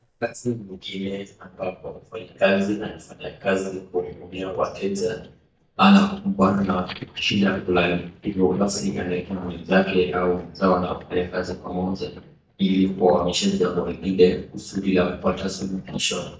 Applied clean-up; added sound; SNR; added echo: neural mask model DeepFilterNet 3.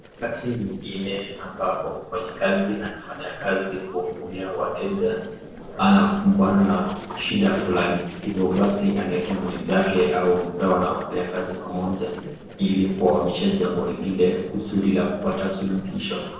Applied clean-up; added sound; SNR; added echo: neural separator model SepFormer DNS4.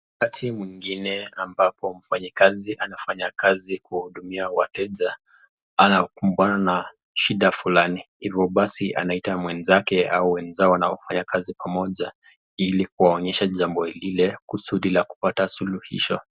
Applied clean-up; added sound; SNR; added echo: none; none; none; none.